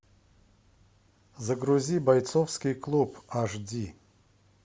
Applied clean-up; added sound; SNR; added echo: none; none; none; none.